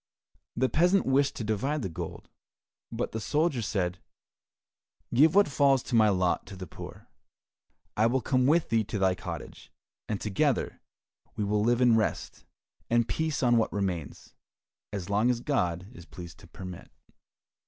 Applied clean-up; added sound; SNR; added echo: none; none; none; none.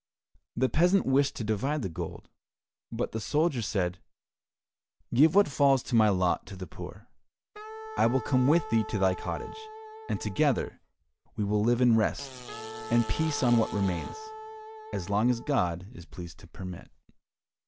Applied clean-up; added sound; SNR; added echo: none; Fart + Wind instrument, woodwind instrument; 13 dB; none.